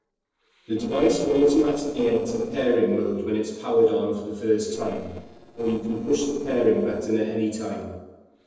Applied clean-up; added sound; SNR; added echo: neural separator model SepFormer DNS4.